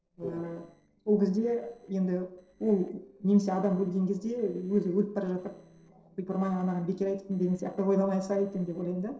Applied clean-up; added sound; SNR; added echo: neural separator model SepFormer DNS4.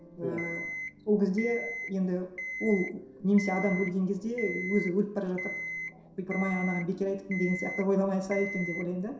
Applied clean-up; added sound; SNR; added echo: none; Alarm; 9 dB; reverberation time 0.7 s.